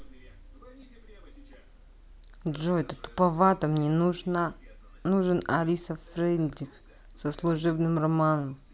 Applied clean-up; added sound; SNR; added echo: none; none; none; none.